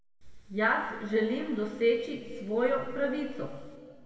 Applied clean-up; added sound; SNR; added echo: none; none; none; reverberation time 1.9 s.